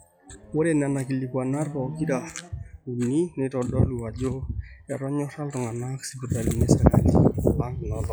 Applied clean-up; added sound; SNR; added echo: classical method log-MMSE.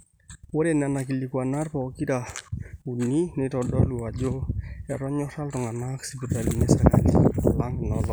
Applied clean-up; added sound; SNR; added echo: none; none; none; none.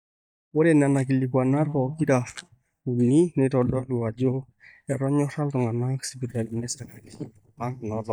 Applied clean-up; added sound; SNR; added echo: neural mask model DeepFilterNet 3.